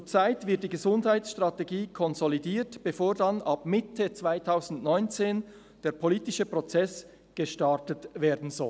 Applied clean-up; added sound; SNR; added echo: none; none; none; none.